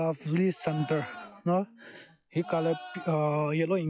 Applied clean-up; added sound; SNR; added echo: classical method log-MMSE.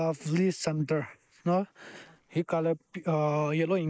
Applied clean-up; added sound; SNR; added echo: neural mask model Resemble Enhance denoiser.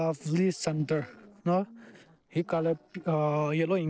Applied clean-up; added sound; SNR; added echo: neural separator model SepFormer DNS4.